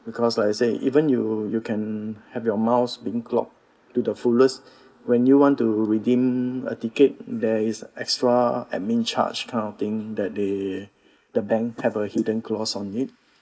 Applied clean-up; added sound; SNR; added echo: neural mask model Resemble Enhance denoiser.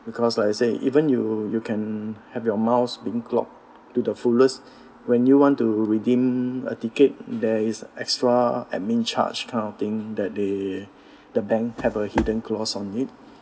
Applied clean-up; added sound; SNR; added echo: none; Walk, footsteps; 9 dB; none.